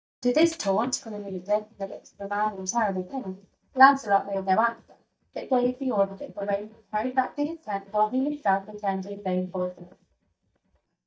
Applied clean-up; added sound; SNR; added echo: neural mask model DeepFilterNet 3.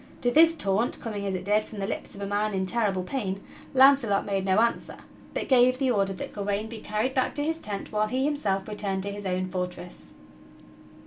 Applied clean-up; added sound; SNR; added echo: none; none; none; none.